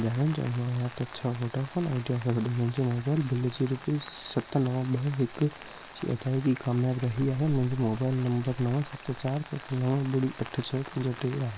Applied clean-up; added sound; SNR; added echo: none; Rain + Water; 16 dB; none.